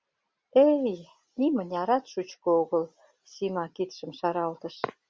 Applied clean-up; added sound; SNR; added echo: none; none; none; none.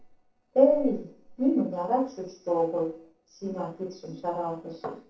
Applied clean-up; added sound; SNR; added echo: neural separator model SepFormer DNS4.